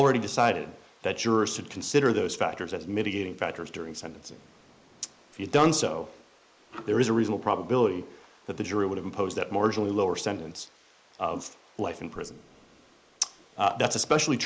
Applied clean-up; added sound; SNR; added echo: neural mask model Resemble Enhance denoiser.